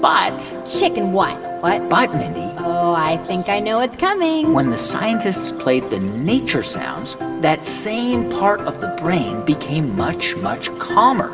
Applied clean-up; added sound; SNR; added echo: none; none; none; reverberation time 1.1 s.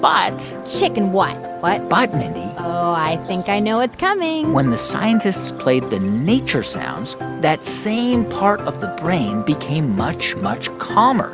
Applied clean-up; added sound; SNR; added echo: none; none; none; none.